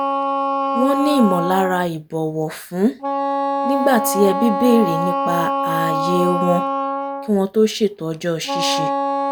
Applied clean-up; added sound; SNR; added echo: none; Wind instrument, woodwind instrument; 2 dB; none.